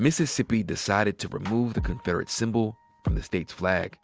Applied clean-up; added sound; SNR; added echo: none; none; none; none.